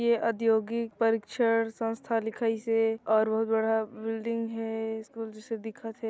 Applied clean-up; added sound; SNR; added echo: none; none; none; none.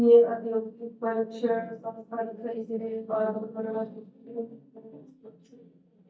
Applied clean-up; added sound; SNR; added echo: neural mask model DeepFilterNet 3.